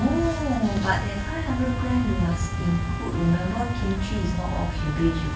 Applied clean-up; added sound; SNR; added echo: none; Trumpet; 15 dB; none.